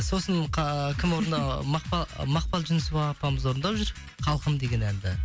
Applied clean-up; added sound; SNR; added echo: none; none; none; none.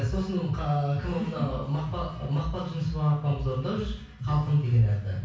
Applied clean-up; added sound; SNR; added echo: none; none; none; reverberation time 0.6 s.